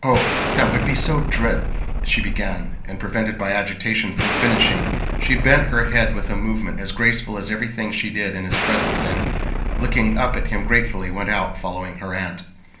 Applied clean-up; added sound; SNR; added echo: none; Explosion; 0 dB; reverberation time 0.6 s.